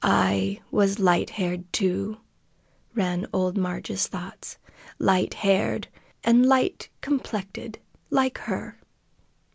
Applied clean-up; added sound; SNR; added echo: none; none; none; none.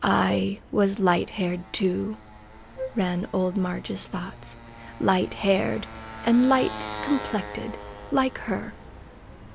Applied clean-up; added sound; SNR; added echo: none; Wind instrument, woodwind instrument + Motorcycle; 13 dB; none.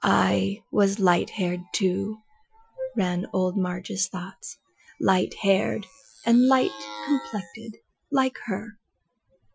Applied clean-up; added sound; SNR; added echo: classical method Wiener filter.